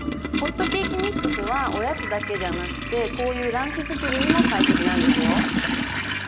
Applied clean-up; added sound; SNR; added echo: none; Toilet flush; -3 dB; none.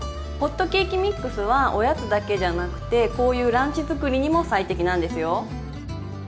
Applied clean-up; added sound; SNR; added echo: none; none; none; none.